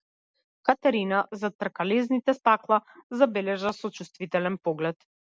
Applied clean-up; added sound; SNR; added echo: none; none; none; none.